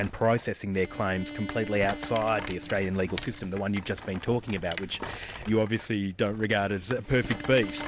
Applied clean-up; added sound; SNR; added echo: none; Bowed string instrument + Rattle; 12 dB; none.